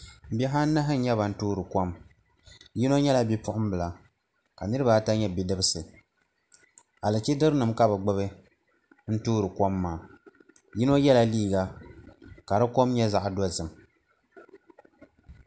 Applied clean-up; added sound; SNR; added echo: none; none; none; none.